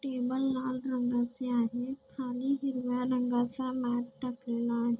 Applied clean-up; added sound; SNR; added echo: none; none; none; none.